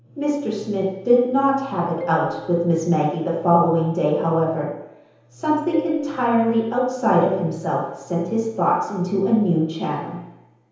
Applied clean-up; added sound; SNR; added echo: none; Marimba, xylophone; 17 dB; reverberation time 0.9 s.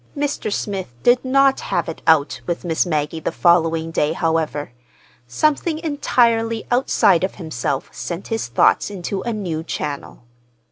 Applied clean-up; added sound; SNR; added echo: none; none; none; none.